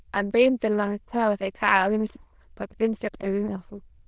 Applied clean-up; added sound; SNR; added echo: neural diffusion model UNIVERSE++.